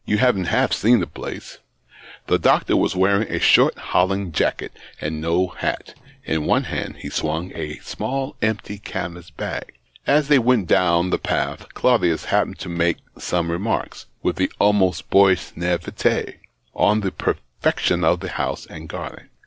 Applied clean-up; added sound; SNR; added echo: neural separator model SepFormer DNS4.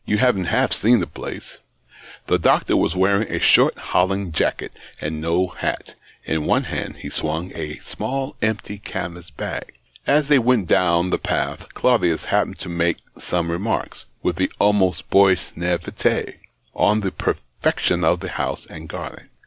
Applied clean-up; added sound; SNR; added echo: none; none; none; none.